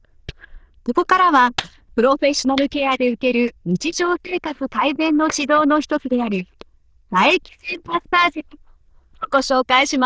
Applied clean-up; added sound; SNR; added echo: neural diffusion model UNIVERSE++.